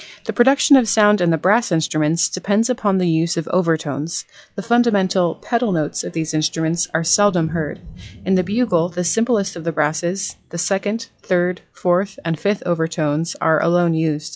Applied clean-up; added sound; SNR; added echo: classical method log-MMSE.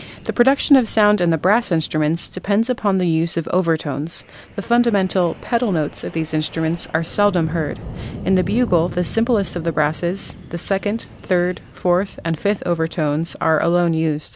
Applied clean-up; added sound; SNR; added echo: none; Wind; 17 dB; none.